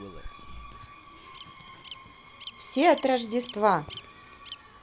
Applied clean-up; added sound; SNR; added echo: none; Screech + Bird vocalization, bird call, bird song; 16 dB; none.